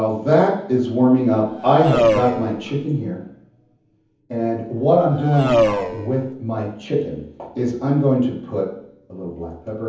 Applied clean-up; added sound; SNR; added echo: none; Race car, auto racing; 2 dB; reverberation time 0.7 s.